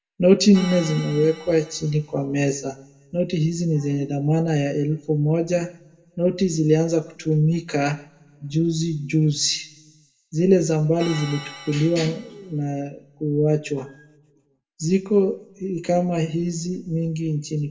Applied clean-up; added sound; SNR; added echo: none; Organ; 18 dB; reverberation time 0.8 s.